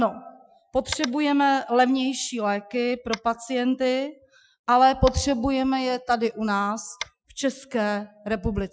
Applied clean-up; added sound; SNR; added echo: classical method Wiener filter.